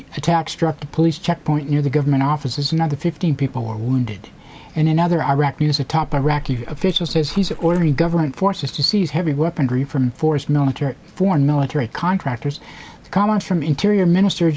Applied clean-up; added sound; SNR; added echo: none; Splash, splatter; 10 dB; none.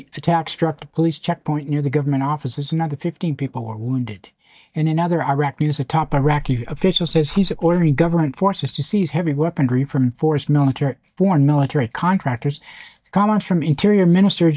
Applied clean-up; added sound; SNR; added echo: neural mask model DeepFilterNet 3.